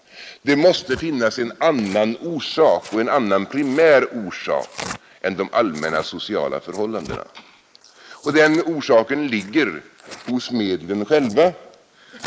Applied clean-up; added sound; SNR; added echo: neural mask model Resemble Enhance denoiser.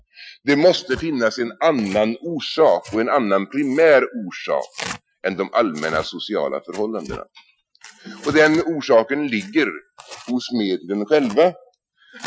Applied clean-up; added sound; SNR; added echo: classical method Wiener filter.